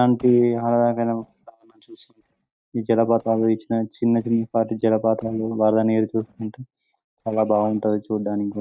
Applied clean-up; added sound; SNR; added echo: neural mask model DeepFilterNet 3.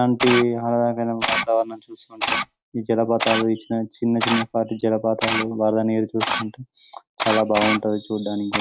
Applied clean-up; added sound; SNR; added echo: none; Camera; 6 dB; none.